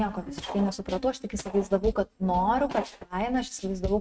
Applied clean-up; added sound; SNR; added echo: neural mask model RNNoise.